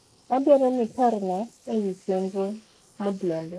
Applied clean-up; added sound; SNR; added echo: neural mask model Resemble Enhance denoiser.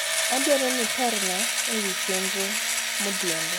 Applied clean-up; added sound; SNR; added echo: none; Engine / Drill; -4 dB; none.